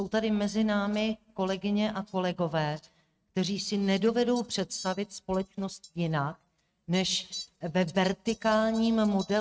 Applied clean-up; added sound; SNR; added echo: neural mask model RNNoise.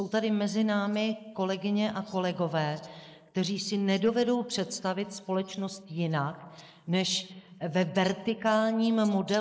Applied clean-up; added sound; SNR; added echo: neural mask model Resemble Enhance denoiser.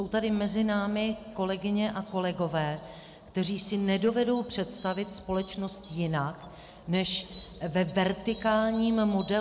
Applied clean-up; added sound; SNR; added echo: none; Fowl; 15 dB; none.